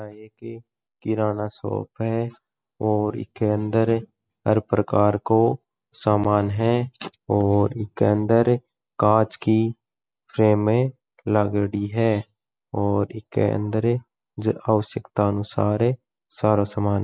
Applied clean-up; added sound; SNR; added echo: none; none; none; none.